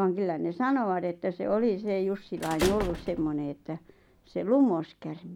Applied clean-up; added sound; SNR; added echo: none; Squeak / Slam / Human group actions; 13 dB; none.